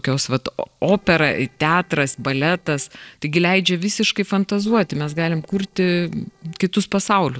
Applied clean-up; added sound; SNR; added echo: neural separator model SepFormer DNS4.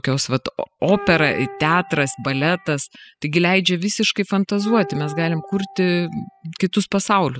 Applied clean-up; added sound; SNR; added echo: classical method spectral subtraction.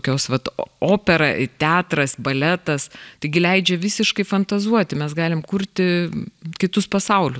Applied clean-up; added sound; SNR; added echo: none; none; none; none.